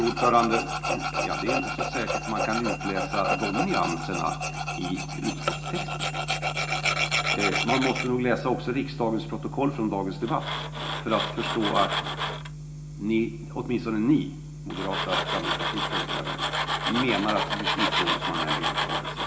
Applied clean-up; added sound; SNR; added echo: none; Tools; 2 dB; reverberation time 0.4 s.